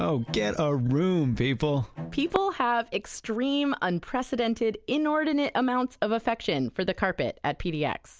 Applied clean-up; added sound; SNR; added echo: none; Bowed string instrument; 17 dB; none.